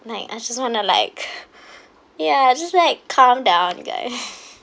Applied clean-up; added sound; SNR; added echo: none; none; none; none.